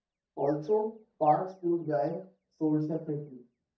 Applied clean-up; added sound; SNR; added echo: neural mask model DeepFilterNet 3.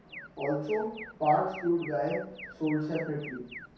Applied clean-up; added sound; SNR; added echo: none; Alarm; 15 dB; reverberation time 0.6 s.